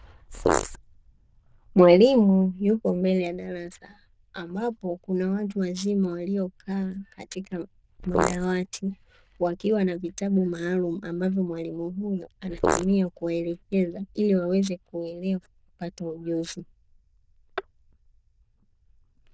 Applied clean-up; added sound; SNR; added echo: neural diffusion model UNIVERSE++.